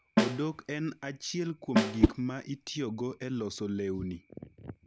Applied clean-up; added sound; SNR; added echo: none; Snare drum + Whoosh, swoosh, swish; -3 dB; none.